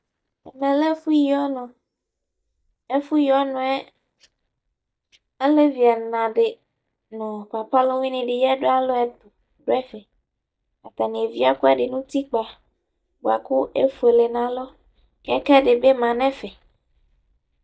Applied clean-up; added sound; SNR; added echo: neural mask model DeepFilterNet 3.